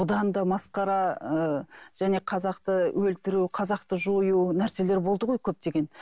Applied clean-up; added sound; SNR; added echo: neural mask model Resemble Enhance denoiser.